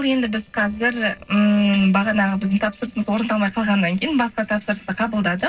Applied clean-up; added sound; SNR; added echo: neural separator model SepFormer DNS4.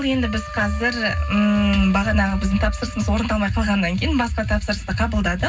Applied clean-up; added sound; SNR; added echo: none; Wind instrument, woodwind instrument; 17 dB; reverberation time 0.4 s.